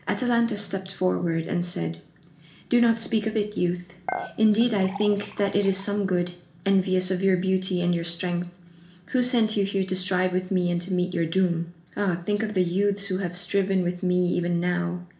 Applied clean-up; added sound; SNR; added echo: none; Dishes, pots, and pans / Chink, clink; 12 dB; reverberation time 0.4 s.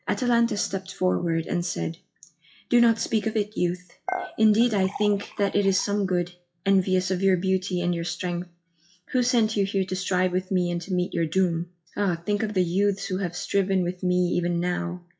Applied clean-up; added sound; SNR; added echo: classical method WPE with log-MMSE.